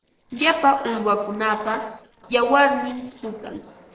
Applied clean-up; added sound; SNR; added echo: neural separator model SepFormer DNS4.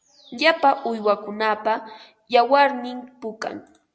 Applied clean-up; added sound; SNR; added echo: none; none; none; none.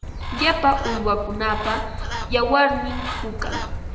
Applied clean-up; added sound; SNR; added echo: none; Bird; 5 dB; reverberation time 1.8 s.